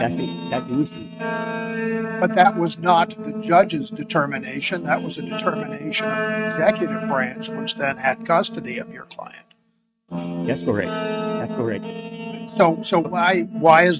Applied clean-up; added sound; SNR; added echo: neural mask model RNNoise.